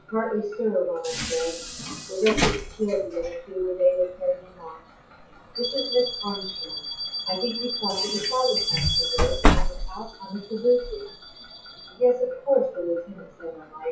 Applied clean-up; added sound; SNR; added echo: classical method WPE with log-MMSE.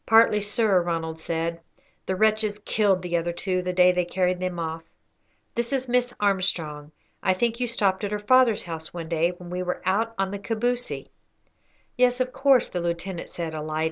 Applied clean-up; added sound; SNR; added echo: none; none; none; none.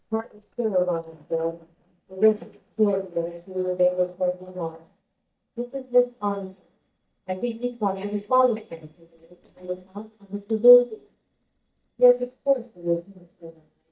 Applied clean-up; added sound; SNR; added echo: neural mask model DeepFilterNet 3.